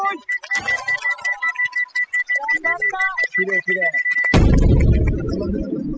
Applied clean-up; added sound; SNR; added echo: classical method spectral subtraction.